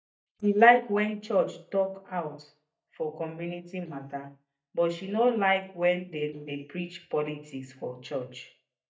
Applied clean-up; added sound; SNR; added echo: neural mask model DeepFilterNet 3.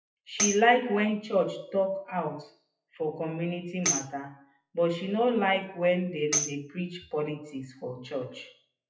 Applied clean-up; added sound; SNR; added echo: classical method WPE with log-MMSE.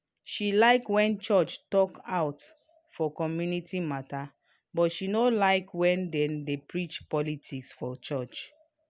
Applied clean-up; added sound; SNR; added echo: none; none; none; none.